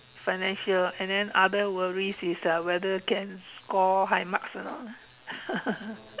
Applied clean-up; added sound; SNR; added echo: none; none; none; none.